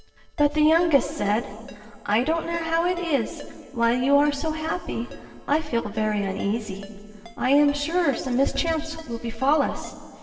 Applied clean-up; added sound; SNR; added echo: neural separator model SepFormer DNS4.